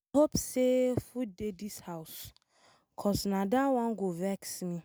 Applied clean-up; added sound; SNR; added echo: none; none; none; none.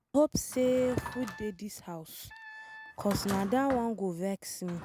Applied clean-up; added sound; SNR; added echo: none; Wind instrument, woodwind instrument + Drawer open or close; 13 dB; none.